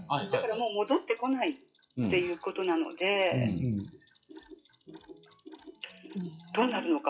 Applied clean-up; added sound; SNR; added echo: classical method WPE with log-MMSE.